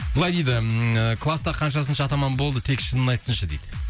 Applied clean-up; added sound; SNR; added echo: none; none; none; none.